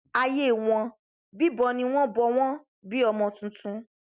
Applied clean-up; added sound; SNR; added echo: none; none; none; none.